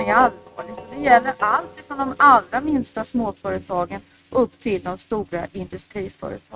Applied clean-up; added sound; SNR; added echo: neural mask model RNNoise.